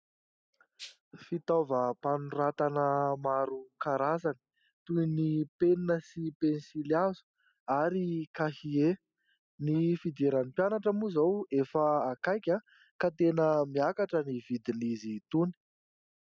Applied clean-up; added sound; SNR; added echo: classical method spectral subtraction.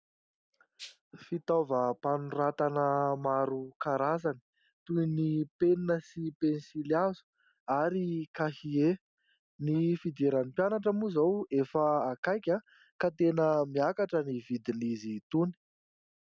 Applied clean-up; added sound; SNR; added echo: none; Rattle (instrument); 18 dB; none.